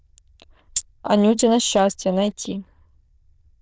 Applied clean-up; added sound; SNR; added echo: neural diffusion model UNIVERSE++.